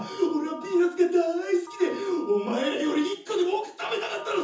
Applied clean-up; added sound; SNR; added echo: none; Telephone; 18 dB; reverberation time 0.6 s.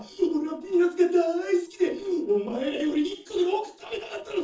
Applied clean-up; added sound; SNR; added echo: neural separator model SepFormer DNS4.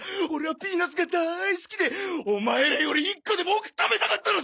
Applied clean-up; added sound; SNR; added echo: none; none; none; none.